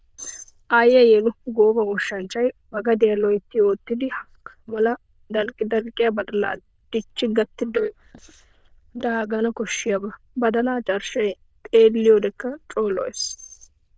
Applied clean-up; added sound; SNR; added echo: neural diffusion model UNIVERSE++.